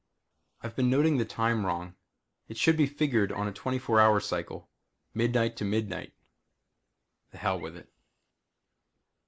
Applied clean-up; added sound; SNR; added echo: neural mask model Resemble Enhance denoiser.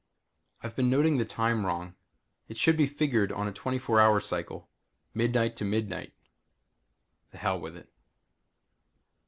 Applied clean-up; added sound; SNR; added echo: none; none; none; none.